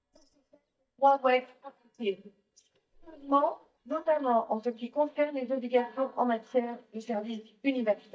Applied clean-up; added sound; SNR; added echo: neural mask model DeepFilterNet 3.